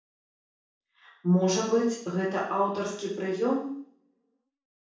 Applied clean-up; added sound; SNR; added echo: none; none; none; reverberation time 0.6 s.